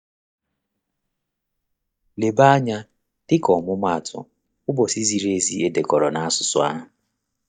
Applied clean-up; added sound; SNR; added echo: neural mask model DeepFilterNet 3.